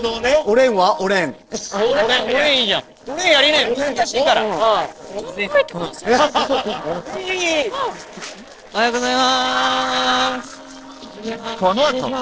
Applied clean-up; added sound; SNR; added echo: neural separator model SepFormer DNS4.